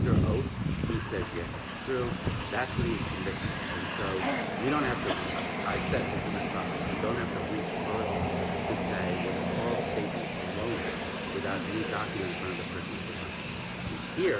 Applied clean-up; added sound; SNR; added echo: none; Train; -4 dB; none.